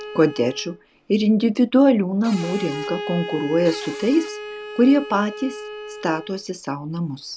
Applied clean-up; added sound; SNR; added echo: none; Cupboard open or close + Bowed string instrument; 13 dB; none.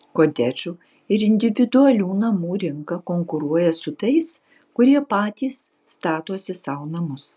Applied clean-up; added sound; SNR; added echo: none; none; none; none.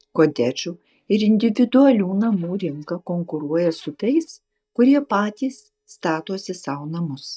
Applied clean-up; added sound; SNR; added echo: neural mask model DeepFilterNet 3.